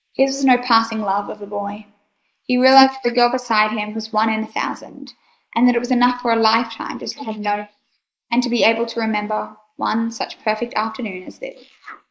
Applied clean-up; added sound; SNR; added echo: neural mask model Resemble Enhance denoiser.